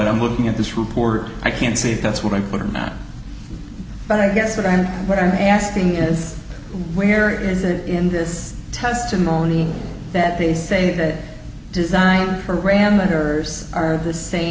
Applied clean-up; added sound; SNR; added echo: none; none; none; none.